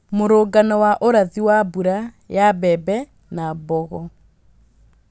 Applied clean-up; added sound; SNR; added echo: none; none; none; none.